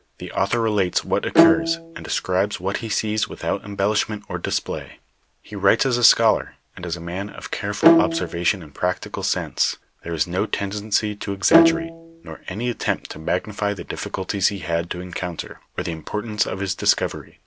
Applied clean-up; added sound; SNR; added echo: none; Bowed string instrument; -3 dB; none.